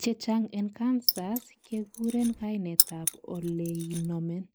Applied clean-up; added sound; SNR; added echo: neural mask model Resemble Enhance denoiser.